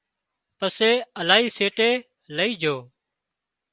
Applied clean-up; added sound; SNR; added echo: none; none; none; none.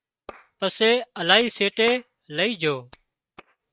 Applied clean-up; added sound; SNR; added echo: neural mask model RNNoise.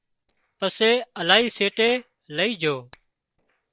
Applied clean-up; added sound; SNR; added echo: neural separator model SepFormer DNS4.